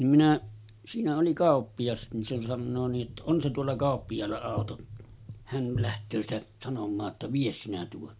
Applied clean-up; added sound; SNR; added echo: none; none; none; none.